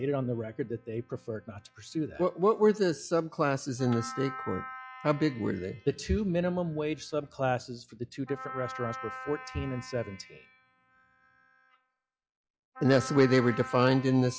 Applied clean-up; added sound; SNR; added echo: classical method log-MMSE.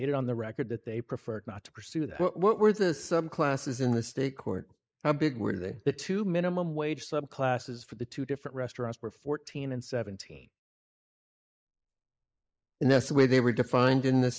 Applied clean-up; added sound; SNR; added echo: neural mask model Resemble Enhance denoiser.